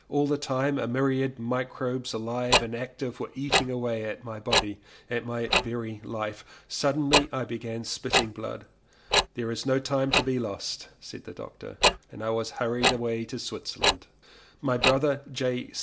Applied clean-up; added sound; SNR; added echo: none; Tick-tock; 0 dB; reverberation time 0.4 s.